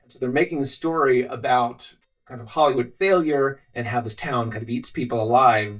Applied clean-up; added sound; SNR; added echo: neural mask model DeepFilterNet 3.